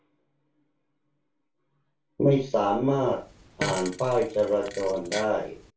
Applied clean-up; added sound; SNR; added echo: none; Fart; 10 dB; reverberation time 0.3 s.